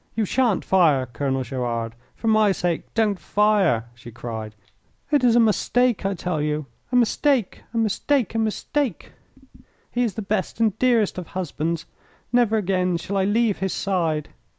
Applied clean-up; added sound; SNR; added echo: none; none; none; none.